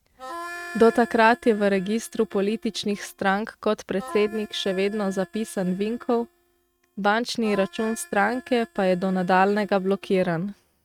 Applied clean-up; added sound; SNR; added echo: neural mask model RNNoise.